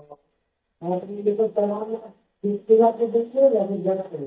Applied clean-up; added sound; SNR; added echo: neural mask model DeepFilterNet 3.